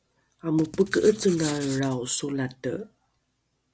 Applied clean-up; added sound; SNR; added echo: none; Writing; 13 dB; none.